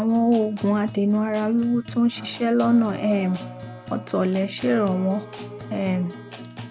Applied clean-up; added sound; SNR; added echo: none; Acoustic guitar; 15 dB; none.